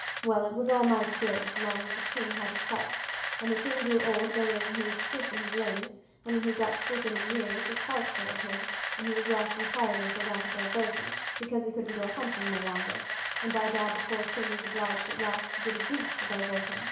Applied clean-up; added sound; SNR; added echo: none; Camera; 1 dB; reverberation time 0.6 s.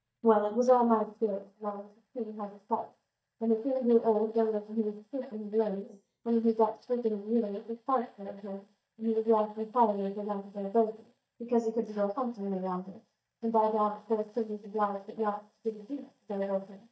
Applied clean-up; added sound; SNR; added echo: neural mask model DeepFilterNet 3.